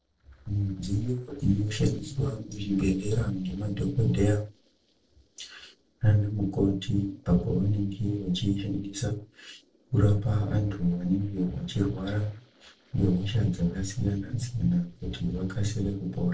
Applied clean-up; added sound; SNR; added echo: neural separator model SepFormer DNS4.